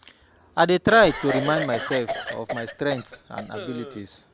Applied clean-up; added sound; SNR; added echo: none; Cough; 8 dB; none.